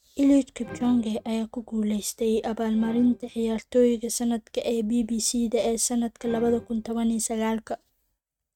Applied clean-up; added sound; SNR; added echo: neural mask model RNNoise.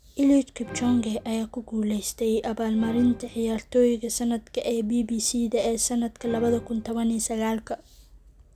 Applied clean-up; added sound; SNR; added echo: none; Musical instrument; 17 dB; none.